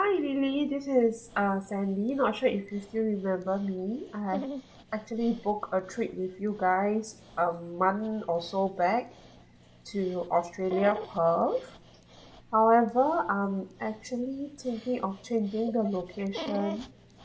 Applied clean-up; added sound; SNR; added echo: none; Dog; 17 dB; reverberation time 0.5 s.